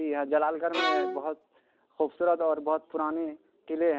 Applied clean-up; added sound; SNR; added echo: none; Bowed string instrument; 0 dB; none.